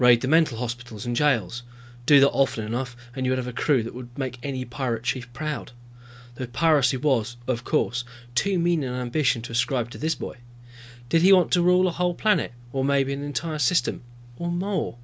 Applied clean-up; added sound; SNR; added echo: none; none; none; none.